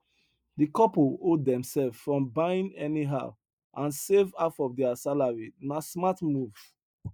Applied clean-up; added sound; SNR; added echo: neural mask model Resemble Enhance denoiser.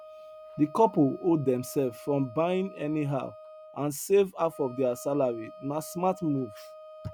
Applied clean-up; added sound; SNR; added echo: none; Wind instrument, woodwind instrument; 18 dB; none.